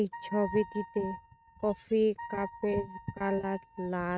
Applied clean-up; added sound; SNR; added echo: neural mask model RNNoise.